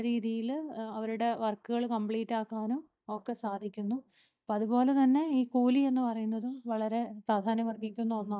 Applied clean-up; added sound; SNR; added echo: neural mask model DeepFilterNet 3.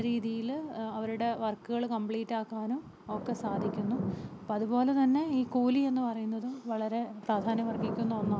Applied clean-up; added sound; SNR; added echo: none; Thunder / Rain; 10 dB; none.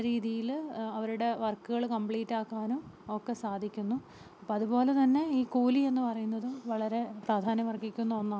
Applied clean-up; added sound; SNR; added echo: none; none; none; none.